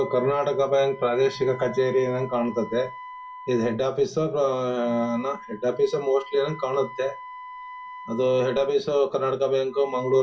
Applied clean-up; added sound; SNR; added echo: none; Wind instrument, woodwind instrument; 16 dB; reverberation time 0.2 s.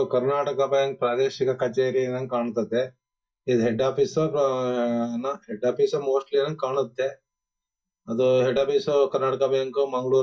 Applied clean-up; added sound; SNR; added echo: neural mask model DeepFilterNet 3.